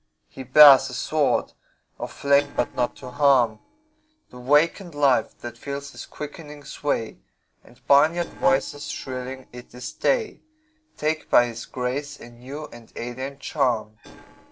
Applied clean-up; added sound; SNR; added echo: neural separator model SepFormer DNS4.